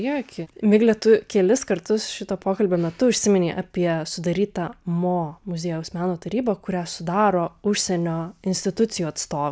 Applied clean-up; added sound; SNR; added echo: none; none; none; none.